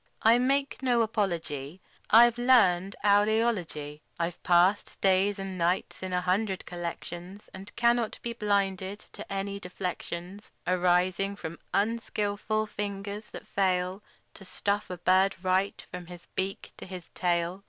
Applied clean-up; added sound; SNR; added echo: none; none; none; none.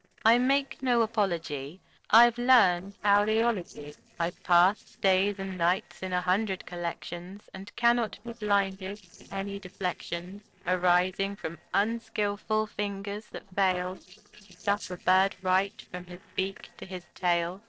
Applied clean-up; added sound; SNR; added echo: neural separator model SepFormer DNS4.